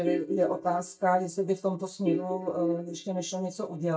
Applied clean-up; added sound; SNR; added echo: neural mask model DeepFilterNet 3.